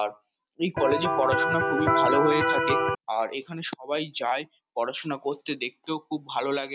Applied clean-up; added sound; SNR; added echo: none; Electric guitar; -5 dB; none.